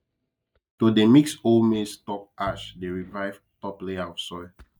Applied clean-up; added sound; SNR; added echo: neural mask model DeepFilterNet 3.